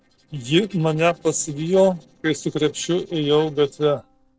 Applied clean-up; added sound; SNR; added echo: neural separator model SepFormer DNS4.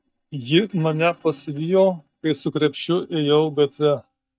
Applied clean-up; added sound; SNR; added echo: neural mask model DeepFilterNet 3.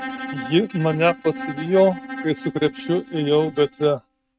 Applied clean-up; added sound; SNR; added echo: neural mask model RNNoise.